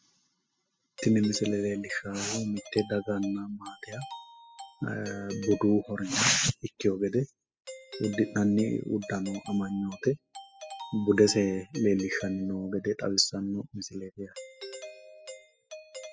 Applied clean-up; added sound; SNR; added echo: classical method spectral subtraction.